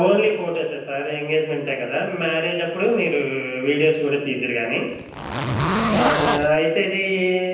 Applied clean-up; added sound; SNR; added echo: none; Zipper (clothing); 0 dB; reverberation time 0.9 s.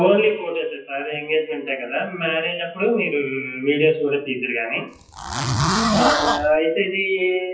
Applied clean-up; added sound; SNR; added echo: classical method WPE with log-MMSE.